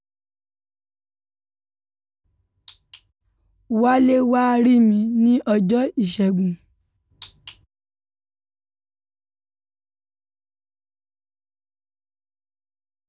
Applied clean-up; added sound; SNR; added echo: none; none; none; none.